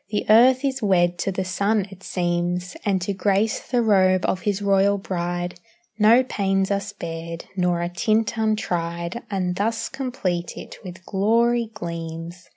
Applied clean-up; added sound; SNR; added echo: none; none; none; none.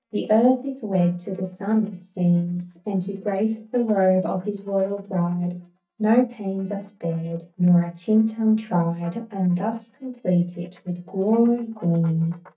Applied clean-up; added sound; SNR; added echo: neural mask model DeepFilterNet 3.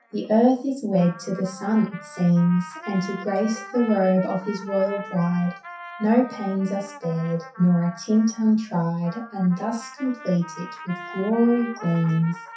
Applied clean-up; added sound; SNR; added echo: classical method WPE with log-MMSE.